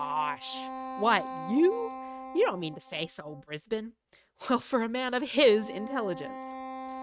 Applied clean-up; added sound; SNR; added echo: neural mask model RNNoise.